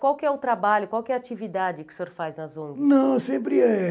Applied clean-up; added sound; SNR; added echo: none; none; none; none.